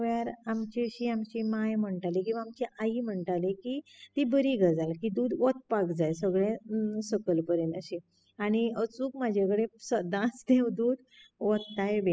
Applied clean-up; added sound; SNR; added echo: classical method spectral subtraction.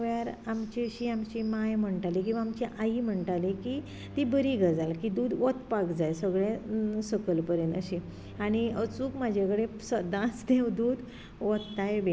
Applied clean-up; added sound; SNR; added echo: none; Bowed string instrument; 18 dB; none.